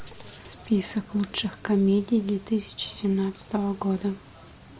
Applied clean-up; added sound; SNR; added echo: none; none; none; none.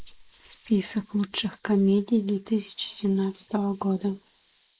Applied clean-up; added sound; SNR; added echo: neural mask model Resemble Enhance denoiser.